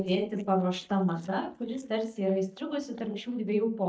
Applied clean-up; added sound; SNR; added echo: neural mask model DeepFilterNet 3.